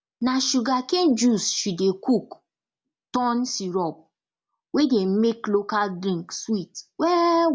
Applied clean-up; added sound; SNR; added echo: none; none; none; none.